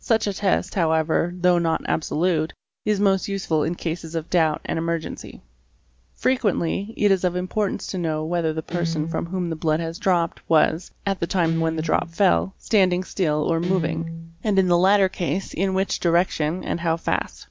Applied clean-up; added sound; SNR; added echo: none; Guitar; 9 dB; none.